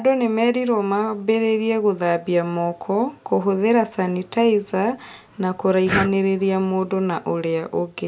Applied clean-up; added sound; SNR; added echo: none; Breathing; 12 dB; none.